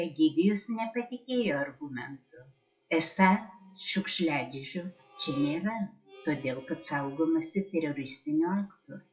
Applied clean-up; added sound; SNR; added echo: classical method WPE with log-MMSE.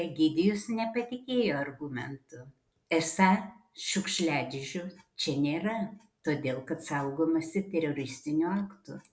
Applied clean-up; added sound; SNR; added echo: none; none; none; none.